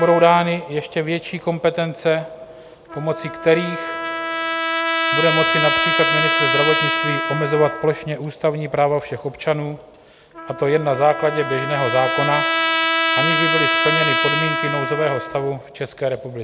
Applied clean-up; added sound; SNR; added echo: none; Trumpet; 1 dB; none.